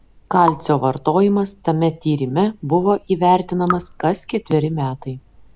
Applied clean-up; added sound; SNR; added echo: none; Raindrop / Drip; 15 dB; none.